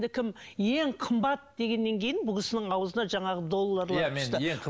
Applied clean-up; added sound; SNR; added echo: none; none; none; none.